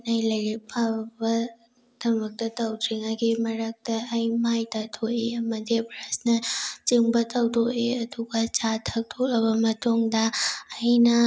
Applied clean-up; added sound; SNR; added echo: none; none; none; none.